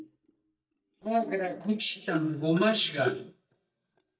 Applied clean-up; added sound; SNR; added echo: neural mask model DeepFilterNet 3.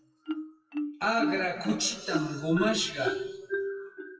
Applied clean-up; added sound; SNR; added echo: classical method WPE with log-MMSE.